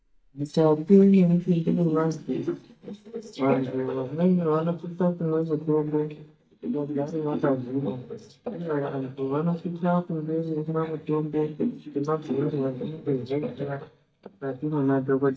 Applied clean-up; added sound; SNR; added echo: neural mask model DeepFilterNet 3.